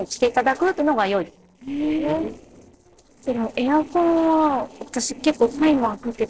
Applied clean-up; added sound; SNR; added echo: neural separator model SepFormer DNS4.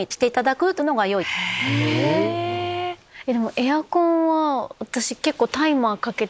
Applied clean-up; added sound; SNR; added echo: none; none; none; none.